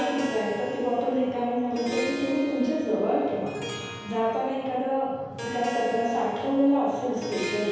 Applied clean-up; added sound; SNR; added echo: none; Harp; 11 dB; reverberation time 1.2 s.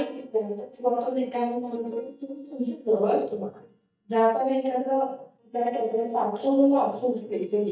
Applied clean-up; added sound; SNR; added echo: neural mask model DeepFilterNet 3.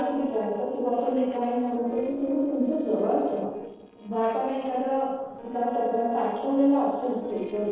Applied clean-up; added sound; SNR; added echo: neural separator model SepFormer DNS4.